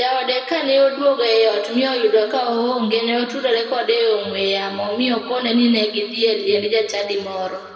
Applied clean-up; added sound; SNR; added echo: none; none; none; reverberation time 2.2 s.